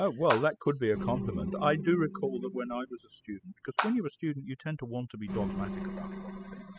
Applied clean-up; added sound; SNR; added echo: classical method spectral subtraction.